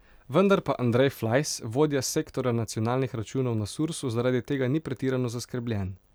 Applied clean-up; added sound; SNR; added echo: none; none; none; none.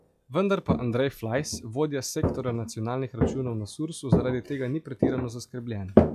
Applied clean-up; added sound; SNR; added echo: classical method log-MMSE.